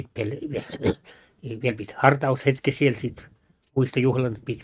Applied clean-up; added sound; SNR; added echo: neural mask model RNNoise.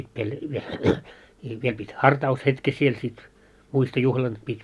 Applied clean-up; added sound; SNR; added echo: none; none; none; none.